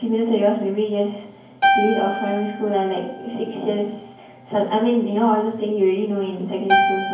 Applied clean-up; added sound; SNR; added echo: none; Keyboard (musical); 4 dB; reverberation time 0.9 s.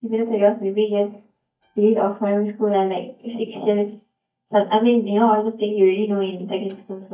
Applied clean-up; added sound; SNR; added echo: neural mask model DeepFilterNet 3.